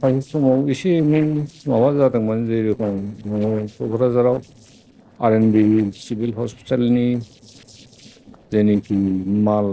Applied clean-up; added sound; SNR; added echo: neural separator model SepFormer DNS4.